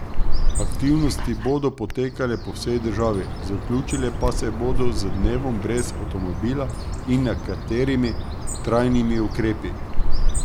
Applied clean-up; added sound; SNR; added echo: none; Bird; -3 dB; none.